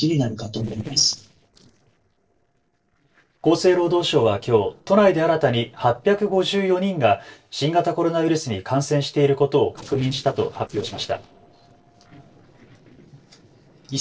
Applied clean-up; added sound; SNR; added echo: neural separator model SepFormer DNS4.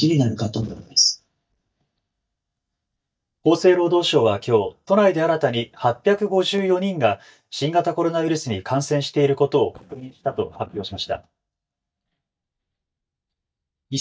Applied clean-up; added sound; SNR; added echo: neural mask model DeepFilterNet 3.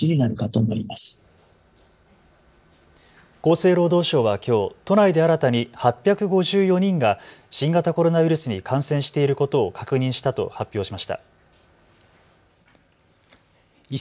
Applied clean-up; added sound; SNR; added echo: none; none; none; none.